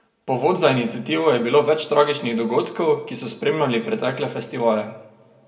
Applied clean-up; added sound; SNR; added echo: none; none; none; reverberation time 1.2 s.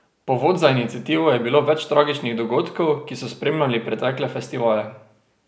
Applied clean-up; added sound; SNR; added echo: none; none; none; none.